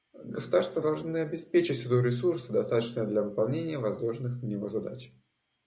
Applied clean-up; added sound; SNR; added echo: none; none; none; none.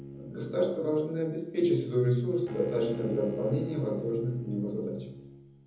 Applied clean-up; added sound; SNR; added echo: none; Bowed string instrument; 12 dB; reverberation time 1.1 s.